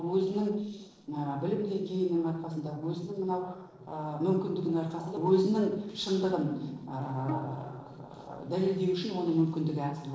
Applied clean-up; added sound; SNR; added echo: neural separator model SepFormer DNS4.